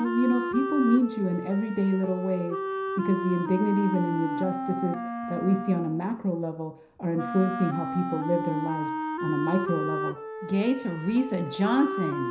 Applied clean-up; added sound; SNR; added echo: none; Wind instrument, woodwind instrument; 5 dB; reverberation time 0.5 s.